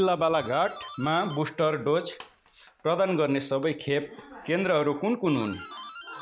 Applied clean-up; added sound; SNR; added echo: none; Doorbell; 17 dB; none.